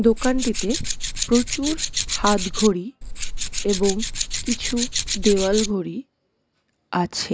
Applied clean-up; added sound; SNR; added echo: none; Tools; 2 dB; none.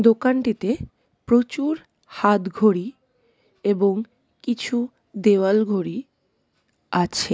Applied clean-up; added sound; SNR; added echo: none; none; none; none.